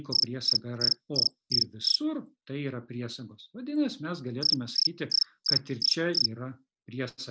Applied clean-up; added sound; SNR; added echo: none; Cricket; -4 dB; none.